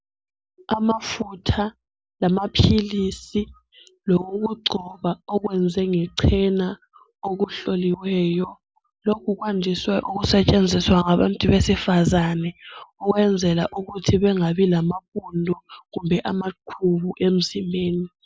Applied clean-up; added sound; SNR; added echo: none; none; none; none.